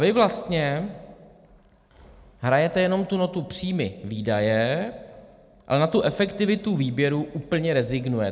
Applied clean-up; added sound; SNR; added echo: none; none; none; none.